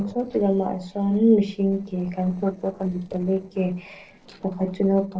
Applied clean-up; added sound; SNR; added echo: neural separator model SepFormer DNS4.